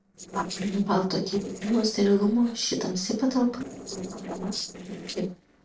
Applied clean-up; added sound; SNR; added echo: neural separator model SepFormer DNS4.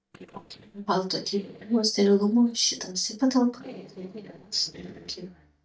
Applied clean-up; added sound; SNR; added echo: neural mask model DeepFilterNet 3.